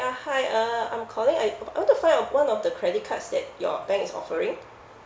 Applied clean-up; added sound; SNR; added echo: none; none; none; none.